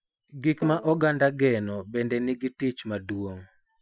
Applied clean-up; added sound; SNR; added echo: classical method Wiener filter.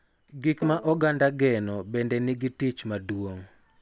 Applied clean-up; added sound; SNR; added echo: none; Bowed string instrument; 18 dB; none.